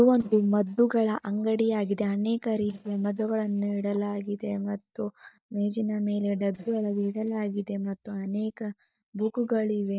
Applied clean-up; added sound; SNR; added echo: neural mask model DeepFilterNet 3.